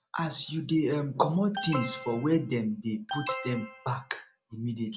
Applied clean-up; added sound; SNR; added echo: none; Alarm; 9 dB; none.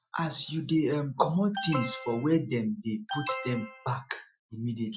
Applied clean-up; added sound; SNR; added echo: classical method Wiener filter.